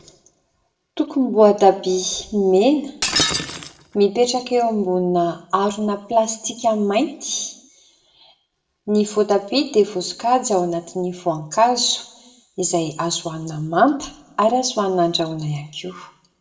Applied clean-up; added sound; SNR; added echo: none; Shatter; 6 dB; reverberation time 0.6 s.